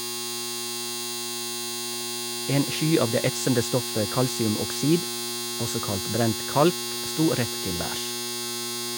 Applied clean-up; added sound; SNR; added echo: none; Domestic sounds, home sounds; 3 dB; none.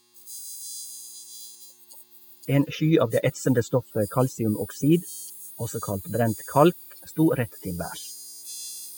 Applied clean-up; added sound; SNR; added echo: classical method spectral subtraction.